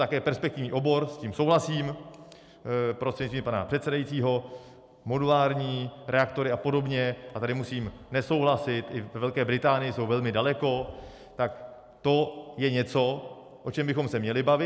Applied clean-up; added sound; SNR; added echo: none; none; none; none.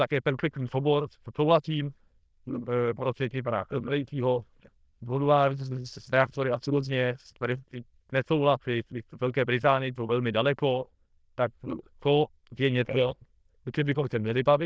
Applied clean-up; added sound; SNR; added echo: neural diffusion model UNIVERSE++.